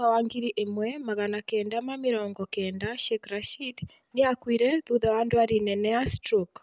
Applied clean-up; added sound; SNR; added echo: none; none; none; none.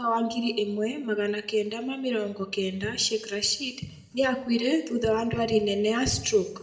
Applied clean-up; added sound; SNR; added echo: none; none; none; reverberation time 0.8 s.